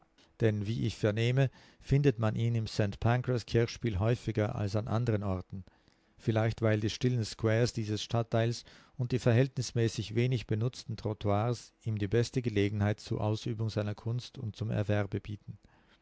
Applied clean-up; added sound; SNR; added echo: none; none; none; none.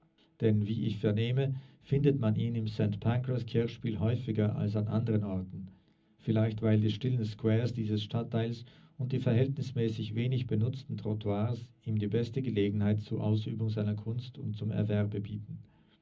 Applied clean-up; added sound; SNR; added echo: none; none; none; reverberation time 0.4 s.